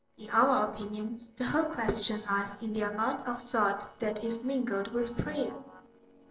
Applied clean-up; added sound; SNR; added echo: neural separator model SepFormer DNS4.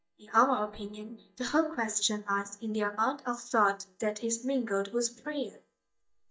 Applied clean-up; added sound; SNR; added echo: neural mask model DeepFilterNet 3.